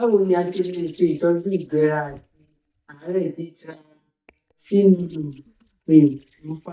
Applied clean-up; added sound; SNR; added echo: neural mask model DeepFilterNet 3.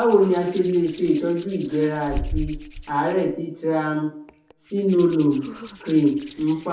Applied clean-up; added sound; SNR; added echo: none; Hands; 13 dB; reverberation time 0.5 s.